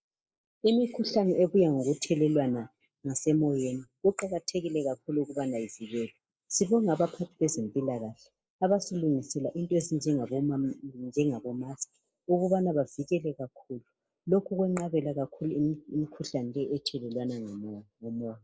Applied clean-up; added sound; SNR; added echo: neural mask model Resemble Enhance denoiser.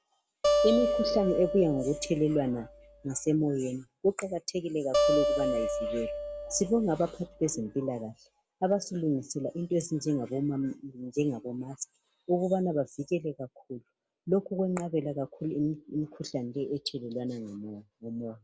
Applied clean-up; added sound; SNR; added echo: none; Acoustic guitar; 0 dB; none.